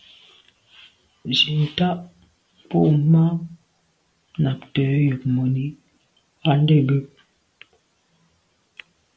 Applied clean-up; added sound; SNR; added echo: none; none; none; none.